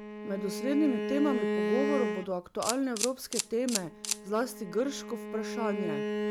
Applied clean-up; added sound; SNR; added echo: none; Camera + Bowed string instrument; 2 dB; none.